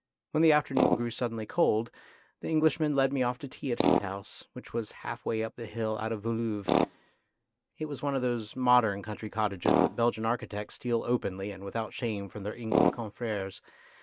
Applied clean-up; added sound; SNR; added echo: neural mask model RNNoise.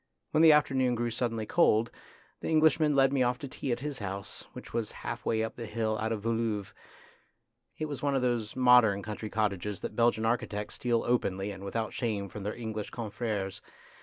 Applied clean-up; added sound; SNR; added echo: none; none; none; none.